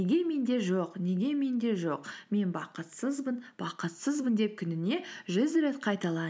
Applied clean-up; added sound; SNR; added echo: none; none; none; none.